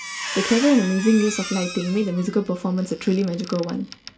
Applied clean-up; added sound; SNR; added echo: none; Squeak; 12 dB; reverberation time 0.2 s.